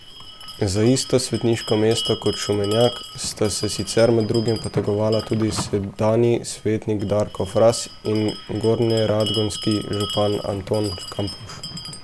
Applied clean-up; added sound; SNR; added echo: none; Bell; 12 dB; none.